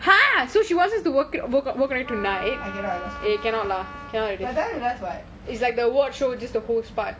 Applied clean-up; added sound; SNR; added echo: none; Wind instrument, woodwind instrument; 13 dB; none.